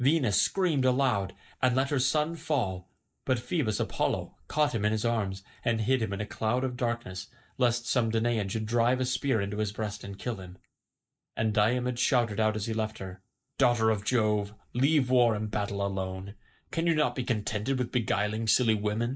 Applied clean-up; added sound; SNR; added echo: neural mask model Resemble Enhance denoiser.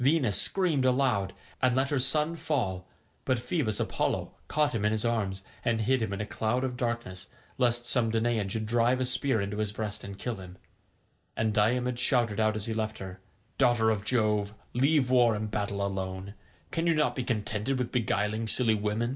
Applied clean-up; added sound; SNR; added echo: none; none; none; none.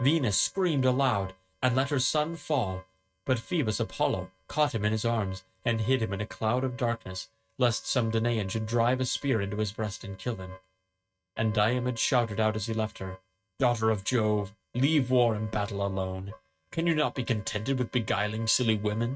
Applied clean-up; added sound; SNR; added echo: neural mask model RNNoise.